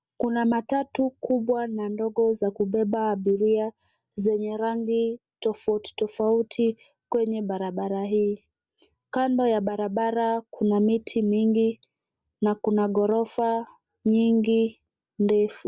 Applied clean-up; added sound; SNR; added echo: none; none; none; none.